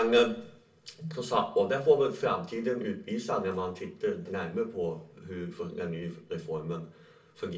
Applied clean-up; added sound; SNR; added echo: none; none; none; reverberation time 0.3 s.